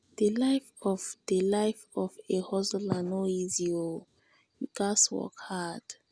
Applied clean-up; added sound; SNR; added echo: none; none; none; none.